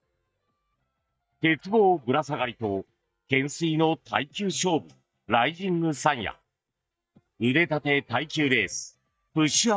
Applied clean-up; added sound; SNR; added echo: neural mask model DeepFilterNet 3.